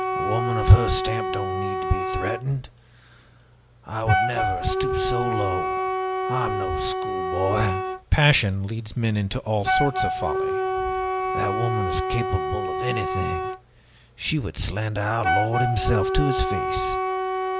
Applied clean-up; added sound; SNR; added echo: none; Wind instrument, woodwind instrument; 1 dB; none.